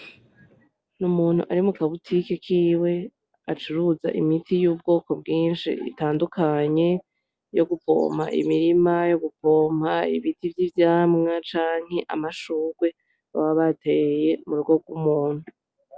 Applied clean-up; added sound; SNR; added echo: none; none; none; none.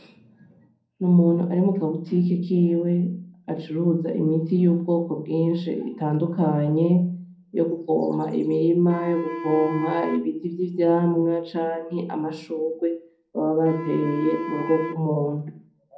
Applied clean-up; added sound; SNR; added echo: none; Wind instrument, woodwind instrument; 11 dB; reverberation time 0.6 s.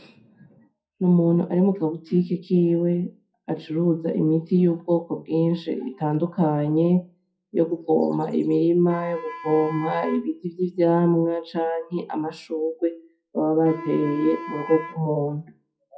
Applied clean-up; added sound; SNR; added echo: classical method WPE with log-MMSE.